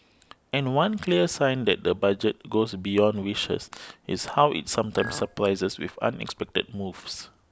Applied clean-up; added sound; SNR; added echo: none; Chink, clink; 14 dB; none.